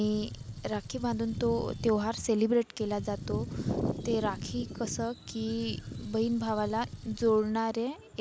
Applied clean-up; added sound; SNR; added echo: none; Gunshot, gunfire; 14 dB; none.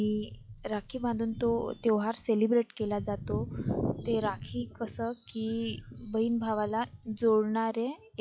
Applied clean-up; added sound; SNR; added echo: classical method log-MMSE.